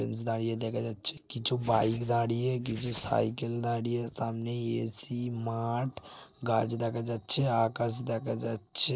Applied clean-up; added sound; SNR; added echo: neural separator model SepFormer DNS4.